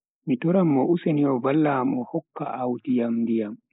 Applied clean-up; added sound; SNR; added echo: neural mask model Resemble Enhance denoiser.